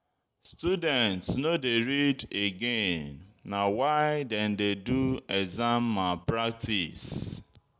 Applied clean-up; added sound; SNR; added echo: none; none; none; none.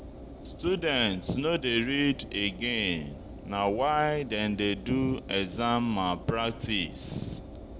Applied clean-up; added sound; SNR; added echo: none; Engine; 14 dB; none.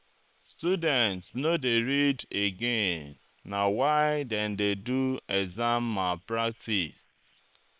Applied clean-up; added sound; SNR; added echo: neural separator model SepFormer WHAM!.